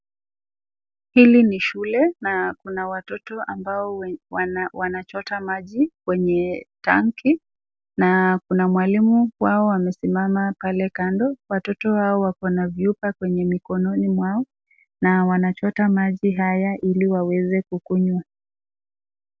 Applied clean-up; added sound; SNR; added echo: none; none; none; none.